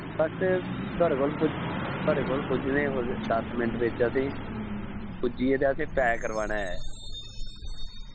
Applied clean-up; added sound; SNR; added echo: none; Truck; 3 dB; none.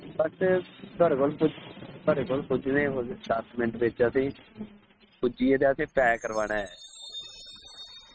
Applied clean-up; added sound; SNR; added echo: neural mask model RNNoise.